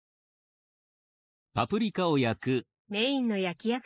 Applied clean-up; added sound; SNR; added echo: neural mask model Resemble Enhance denoiser.